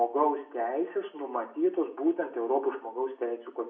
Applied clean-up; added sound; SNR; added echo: none; none; none; reverberation time 0.5 s.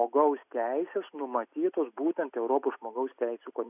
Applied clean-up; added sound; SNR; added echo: none; none; none; none.